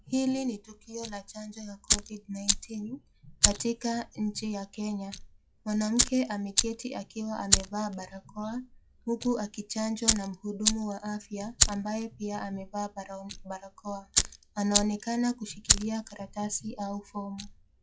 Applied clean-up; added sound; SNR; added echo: classical method log-MMSE.